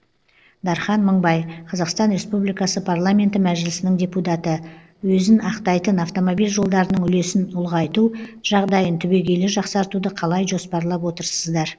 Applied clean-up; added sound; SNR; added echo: neural separator model SepFormer DNS4.